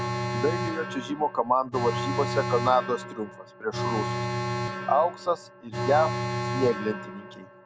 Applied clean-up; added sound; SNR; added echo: none; Alarm; 3 dB; none.